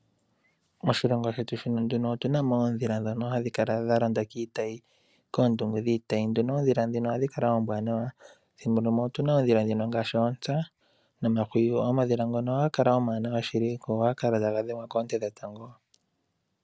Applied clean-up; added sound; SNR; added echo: none; none; none; none.